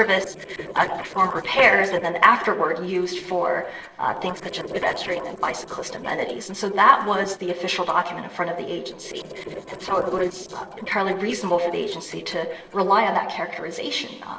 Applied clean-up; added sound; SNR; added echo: neural separator model SepFormer DNS4.